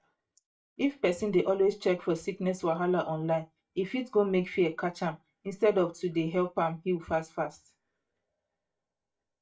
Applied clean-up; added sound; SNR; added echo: neural mask model DeepFilterNet 3.